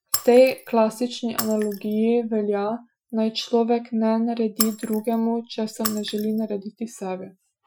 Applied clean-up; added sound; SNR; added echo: classical method Wiener filter.